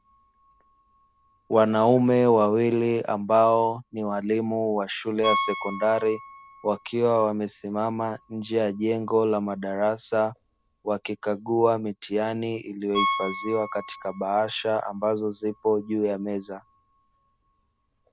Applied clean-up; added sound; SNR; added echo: none; Piano; 13 dB; none.